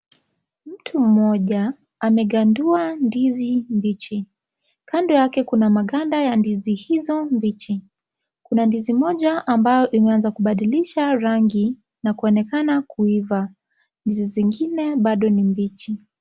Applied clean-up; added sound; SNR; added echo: none; none; none; none.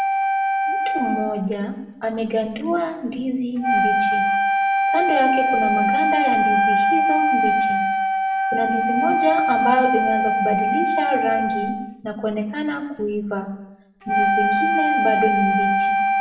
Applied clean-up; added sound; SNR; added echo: none; Wind instrument, woodwind instrument; -4 dB; reverberation time 0.7 s.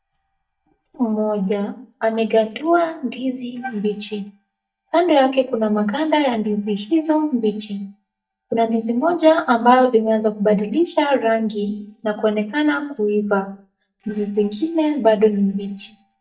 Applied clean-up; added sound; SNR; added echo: neural mask model DeepFilterNet 3.